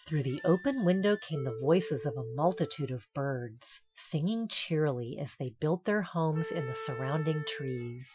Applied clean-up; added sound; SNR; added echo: classical method Wiener filter.